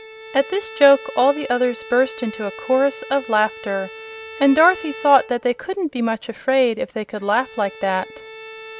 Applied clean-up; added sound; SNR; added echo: none; Bowed string instrument; 17 dB; none.